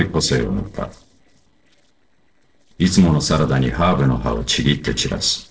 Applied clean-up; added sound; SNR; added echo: neural separator model SepFormer DNS4.